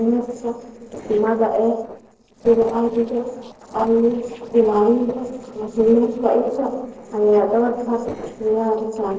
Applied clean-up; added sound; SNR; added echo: neural separator model SepFormer DNS4.